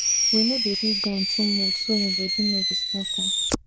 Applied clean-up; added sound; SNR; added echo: neural diffusion model UNIVERSE++.